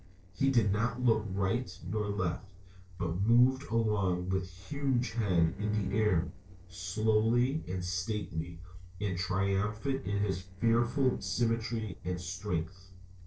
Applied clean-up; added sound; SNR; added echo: neural separator model SepFormer DNS4.